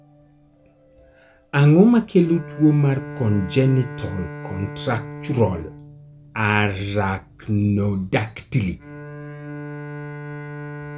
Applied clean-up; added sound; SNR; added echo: none; Bowed string instrument; 14 dB; none.